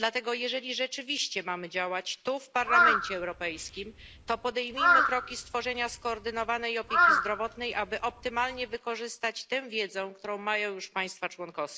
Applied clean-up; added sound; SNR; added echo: none; Crow; -4 dB; none.